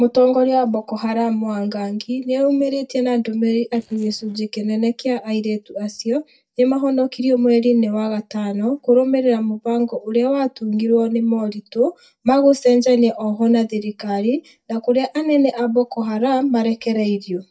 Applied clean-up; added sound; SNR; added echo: neural mask model DeepFilterNet 3.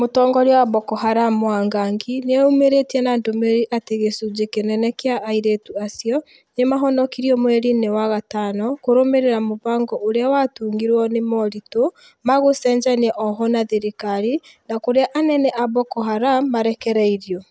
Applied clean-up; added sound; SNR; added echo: none; none; none; none.